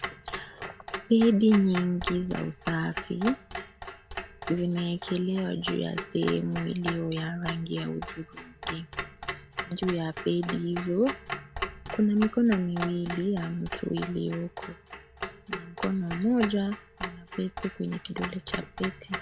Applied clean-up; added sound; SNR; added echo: none; Clock; 10 dB; none.